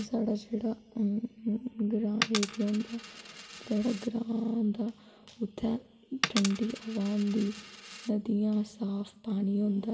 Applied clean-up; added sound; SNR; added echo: none; Coin (dropping); 11 dB; reverberation time 2.1 s.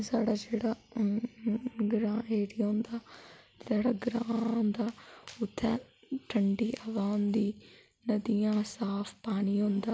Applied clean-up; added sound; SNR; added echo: none; none; none; none.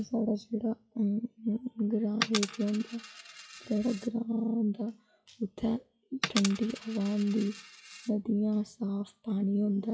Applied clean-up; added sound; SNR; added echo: classical method WPE with log-MMSE.